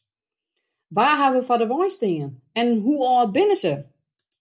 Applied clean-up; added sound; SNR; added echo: none; none; none; none.